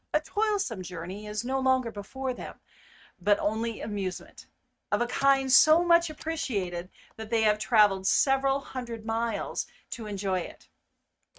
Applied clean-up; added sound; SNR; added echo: neural mask model RNNoise.